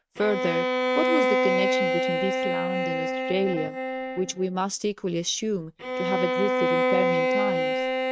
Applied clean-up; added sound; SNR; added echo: neural mask model RNNoise.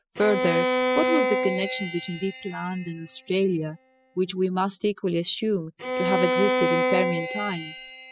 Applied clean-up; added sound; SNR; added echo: classical method spectral subtraction.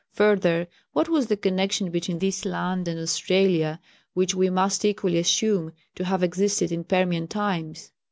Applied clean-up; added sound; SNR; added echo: none; none; none; none.